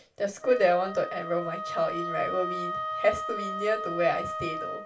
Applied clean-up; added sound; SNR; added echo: none; Wind instrument, woodwind instrument; 6 dB; reverberation time 0.2 s.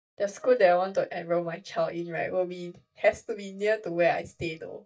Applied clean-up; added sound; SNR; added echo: neural mask model DeepFilterNet 3.